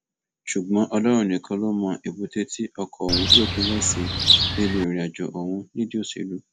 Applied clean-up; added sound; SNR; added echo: none; Bird; -4 dB; none.